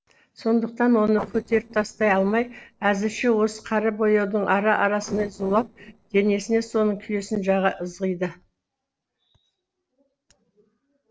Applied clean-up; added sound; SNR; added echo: neural separator model SepFormer DNS4.